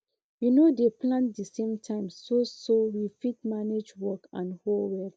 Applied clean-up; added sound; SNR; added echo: none; none; none; none.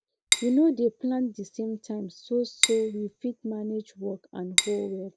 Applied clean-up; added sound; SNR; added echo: none; Cutlery, silverware / Dishes, pots, and pans; 0 dB; none.